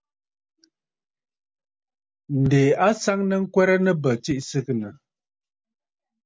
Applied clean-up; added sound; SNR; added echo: none; none; none; none.